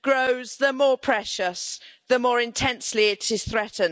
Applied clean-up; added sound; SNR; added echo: none; none; none; none.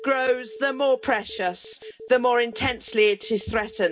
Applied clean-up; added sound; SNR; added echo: none; Telephone; 20 dB; reverberation time 0.3 s.